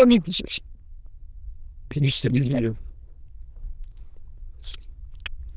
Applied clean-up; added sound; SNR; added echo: neural diffusion model UNIVERSE++.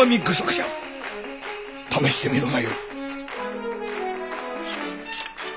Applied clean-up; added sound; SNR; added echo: none; none; none; none.